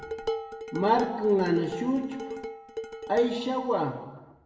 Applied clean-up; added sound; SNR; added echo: none; Dishes, pots, and pans; 9 dB; reverberation time 1.0 s.